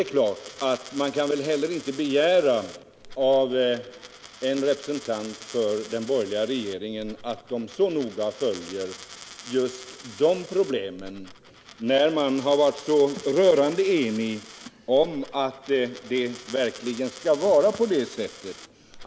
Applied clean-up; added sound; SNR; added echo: none; Coin (dropping); 19 dB; none.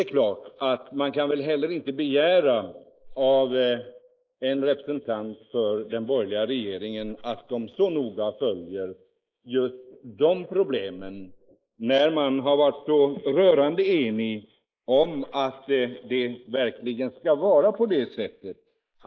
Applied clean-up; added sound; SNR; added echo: neural mask model Resemble Enhance denoiser.